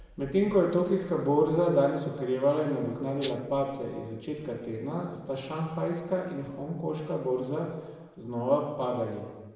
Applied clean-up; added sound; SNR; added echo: none; Rattle (instrument); 1 dB; reverberation time 1.2 s.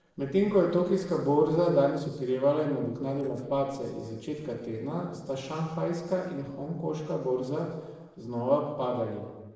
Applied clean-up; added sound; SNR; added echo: neural separator model SepFormer DNS4.